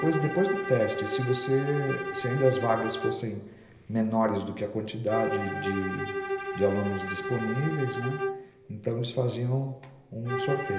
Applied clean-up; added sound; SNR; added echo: none; Bowed string instrument; 5 dB; reverberation time 1.4 s.